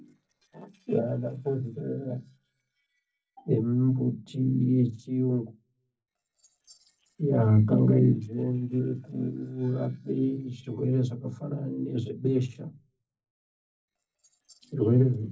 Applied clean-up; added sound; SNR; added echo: neural separator model SepFormer DNS4.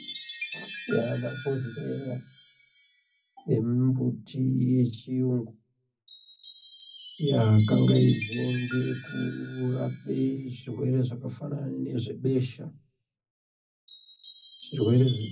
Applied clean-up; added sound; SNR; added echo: none; Chime; 15 dB; reverberation time 0.4 s.